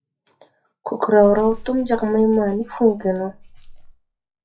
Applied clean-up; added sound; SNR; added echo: classical method WPE with log-MMSE.